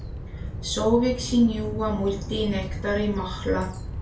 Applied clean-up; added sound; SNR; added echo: none; Bird vocalization, bird call, bird song; 7 dB; reverberation time 0.3 s.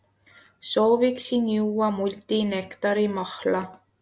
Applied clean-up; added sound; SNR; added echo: none; none; none; none.